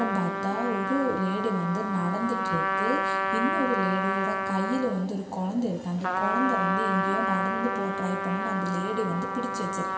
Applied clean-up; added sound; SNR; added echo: none; Trumpet; 0 dB; reverberation time 1.0 s.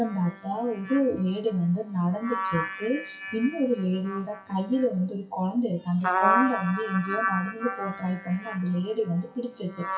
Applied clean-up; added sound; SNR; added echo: classical method WPE with log-MMSE.